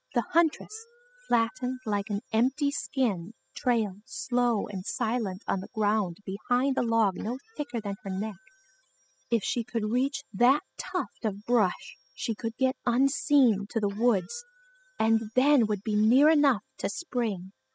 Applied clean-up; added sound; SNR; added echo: classical method spectral subtraction.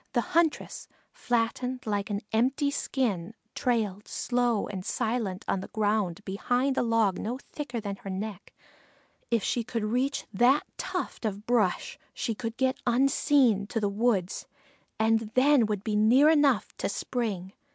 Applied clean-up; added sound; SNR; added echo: none; none; none; none.